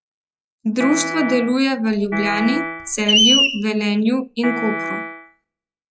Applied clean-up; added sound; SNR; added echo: classical method log-MMSE.